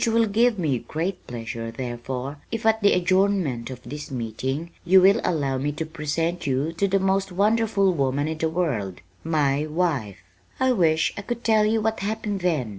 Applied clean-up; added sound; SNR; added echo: none; none; none; none.